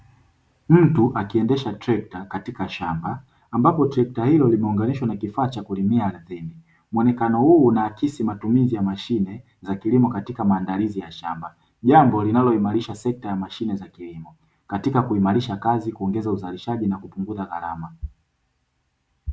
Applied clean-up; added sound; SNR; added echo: none; none; none; none.